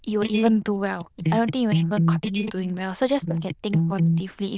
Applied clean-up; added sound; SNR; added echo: neural diffusion model UNIVERSE++.